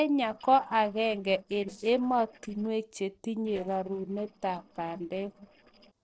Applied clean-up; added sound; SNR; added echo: neural separator model SepFormer DNS4.